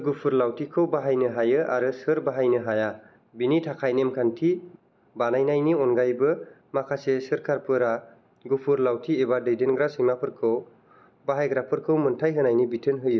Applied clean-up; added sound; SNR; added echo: none; none; none; none.